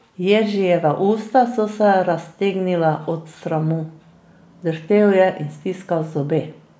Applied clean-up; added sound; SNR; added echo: none; none; none; none.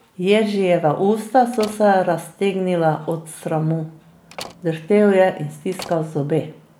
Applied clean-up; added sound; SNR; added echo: none; Slam; 20 dB; none.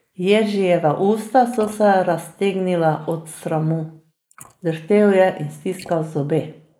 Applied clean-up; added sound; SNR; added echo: neural mask model Resemble Enhance denoiser.